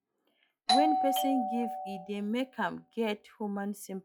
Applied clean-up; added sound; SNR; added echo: classical method log-MMSE.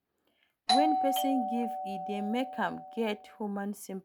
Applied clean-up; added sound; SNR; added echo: none; Doorbell; -1 dB; none.